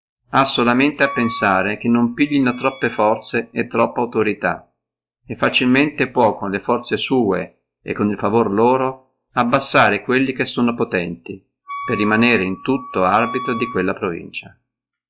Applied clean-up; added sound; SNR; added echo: classical method log-MMSE.